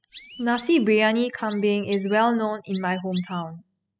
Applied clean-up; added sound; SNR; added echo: classical method spectral subtraction.